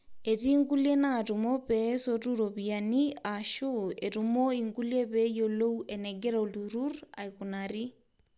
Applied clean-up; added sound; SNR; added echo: none; none; none; none.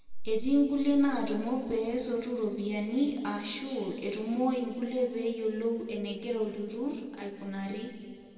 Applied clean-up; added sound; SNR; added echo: none; none; none; reverberation time 2.2 s.